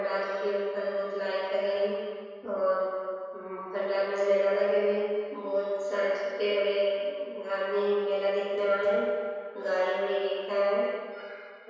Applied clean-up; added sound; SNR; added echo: none; none; none; reverberation time 1.9 s.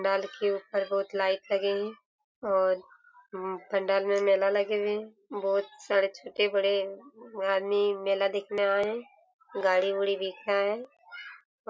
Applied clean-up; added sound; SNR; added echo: none; none; none; none.